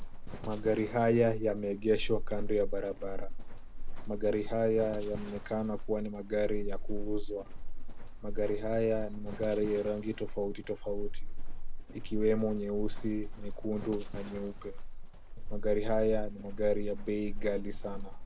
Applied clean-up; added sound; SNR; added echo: none; Livestock, farm animals, working animals; 1 dB; none.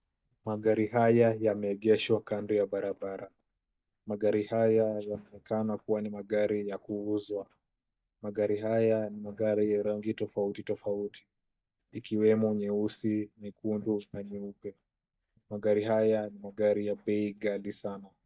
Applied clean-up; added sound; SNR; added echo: neural mask model DeepFilterNet 3.